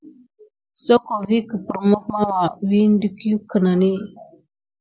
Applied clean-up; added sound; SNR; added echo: none; none; none; none.